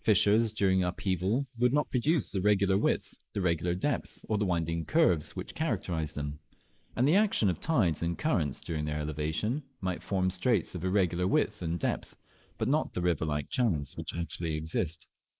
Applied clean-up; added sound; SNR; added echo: neural mask model Resemble Enhance denoiser.